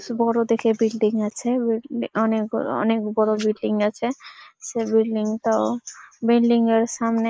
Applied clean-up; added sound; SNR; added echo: neural mask model Resemble Enhance denoiser.